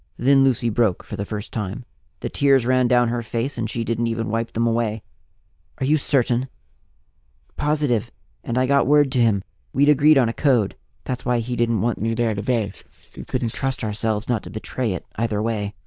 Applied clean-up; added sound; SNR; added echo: neural diffusion model UNIVERSE++.